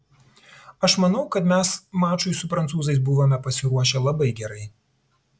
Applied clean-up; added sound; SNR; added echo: none; none; none; none.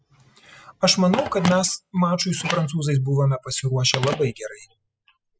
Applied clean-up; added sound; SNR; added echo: classical method spectral subtraction.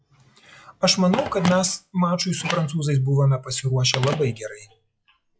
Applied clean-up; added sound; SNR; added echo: classical method log-MMSE.